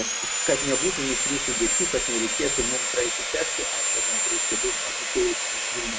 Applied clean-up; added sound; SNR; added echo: none; Sawing; -5 dB; none.